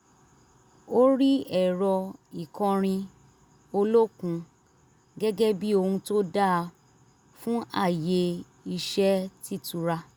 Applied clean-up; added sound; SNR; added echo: none; none; none; none.